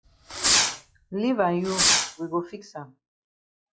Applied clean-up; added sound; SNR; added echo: classical method log-MMSE.